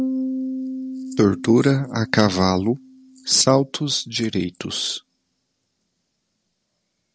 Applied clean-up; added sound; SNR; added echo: none; Piano; 10 dB; none.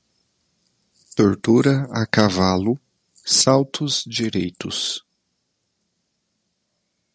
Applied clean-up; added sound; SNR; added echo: none; none; none; none.